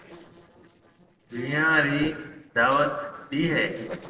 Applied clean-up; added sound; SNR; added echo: neural separator model SepFormer DNS4.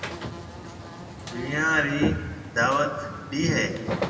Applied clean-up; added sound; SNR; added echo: none; Buzz; 6 dB; reverberation time 1.5 s.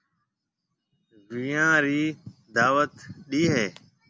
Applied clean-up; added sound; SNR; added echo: none; none; none; none.